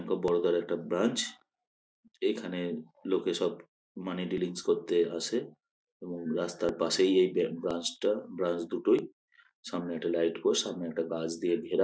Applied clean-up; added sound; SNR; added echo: none; none; none; none.